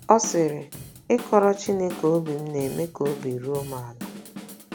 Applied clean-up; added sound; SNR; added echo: none; Drum / Drum kit; 15 dB; none.